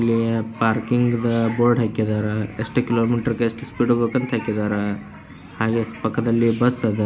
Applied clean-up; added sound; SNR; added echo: none; none; none; none.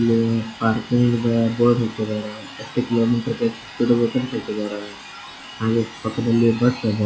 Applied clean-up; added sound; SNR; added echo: classical method log-MMSE.